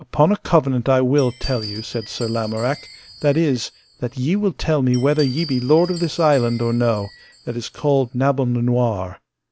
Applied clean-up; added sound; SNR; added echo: none; Glass; 18 dB; none.